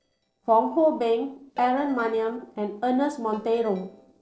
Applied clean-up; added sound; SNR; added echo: neural separator model SepFormer DNS4.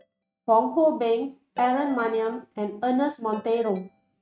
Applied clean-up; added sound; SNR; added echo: neural mask model RNNoise.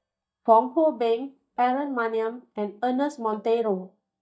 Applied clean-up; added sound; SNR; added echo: neural mask model DeepFilterNet 3.